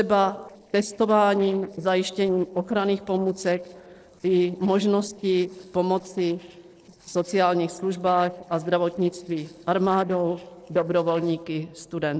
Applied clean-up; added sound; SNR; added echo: neural separator model SepFormer DNS4.